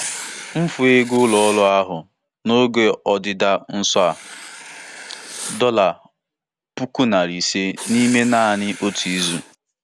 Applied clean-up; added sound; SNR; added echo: none; Writing; 15 dB; none.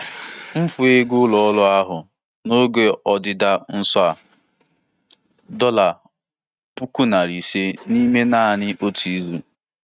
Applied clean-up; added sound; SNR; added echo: neural mask model RNNoise.